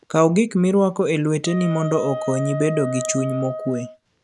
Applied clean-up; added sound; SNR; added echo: none; Wind instrument, woodwind instrument; 9 dB; none.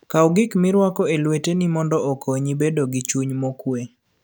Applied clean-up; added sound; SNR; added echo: none; none; none; none.